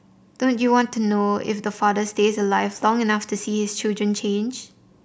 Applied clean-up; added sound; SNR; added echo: none; none; none; none.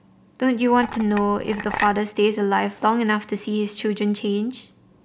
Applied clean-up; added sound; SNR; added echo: none; Chink, clink; 9 dB; none.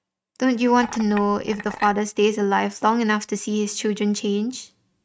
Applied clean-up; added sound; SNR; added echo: neural mask model RNNoise.